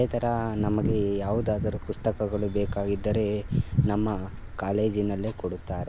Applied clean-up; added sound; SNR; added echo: none; Motor vehicle (road); 11 dB; none.